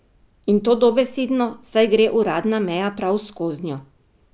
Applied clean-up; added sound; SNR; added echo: none; none; none; none.